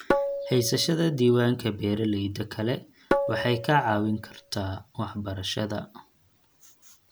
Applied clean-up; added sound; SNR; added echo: none; Tabla; 3 dB; none.